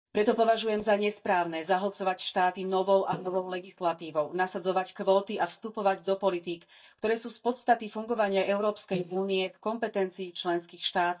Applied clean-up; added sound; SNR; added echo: neural mask model DeepFilterNet 3.